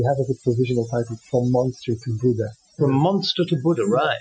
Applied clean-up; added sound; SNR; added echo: classical method Wiener filter.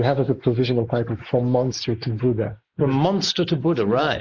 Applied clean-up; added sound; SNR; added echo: neural mask model Resemble Enhance denoiser.